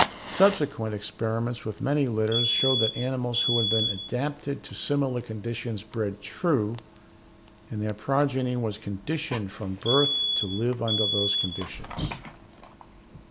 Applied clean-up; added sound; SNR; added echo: none; Alarm + Fire; 3 dB; none.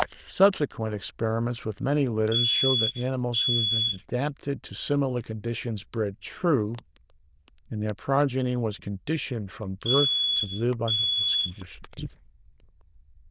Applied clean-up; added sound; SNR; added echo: neural diffusion model UNIVERSE++.